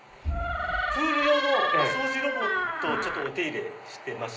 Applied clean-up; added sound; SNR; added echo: none; Door; -2 dB; reverberation time 0.5 s.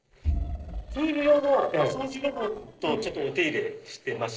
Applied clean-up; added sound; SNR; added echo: neural separator model SepFormer DNS4.